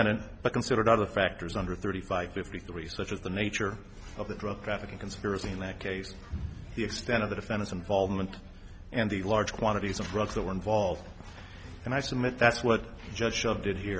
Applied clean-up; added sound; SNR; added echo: none; none; none; none.